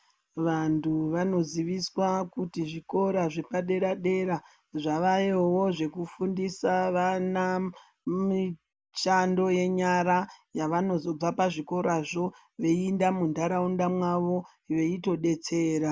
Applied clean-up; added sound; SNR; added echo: none; none; none; none.